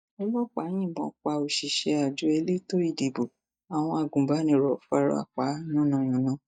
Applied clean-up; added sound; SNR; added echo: neural mask model DeepFilterNet 3.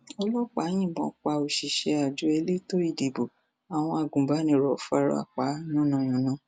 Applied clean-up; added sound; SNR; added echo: none; none; none; none.